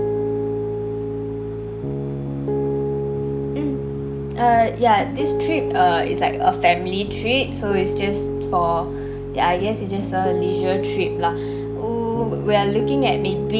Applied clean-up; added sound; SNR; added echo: none; Piano; 1 dB; none.